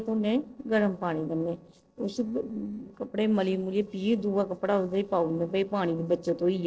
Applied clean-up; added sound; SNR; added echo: neural separator model SepFormer DNS4.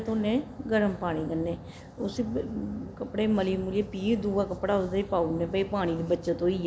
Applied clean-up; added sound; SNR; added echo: none; none; none; none.